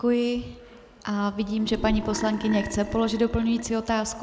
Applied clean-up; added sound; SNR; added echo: none; Burping, eructation; 10 dB; none.